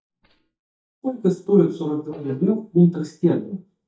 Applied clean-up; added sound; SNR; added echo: neural mask model DeepFilterNet 3.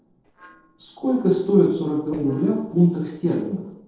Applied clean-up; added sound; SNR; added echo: neural separator model SepFormer DNS4.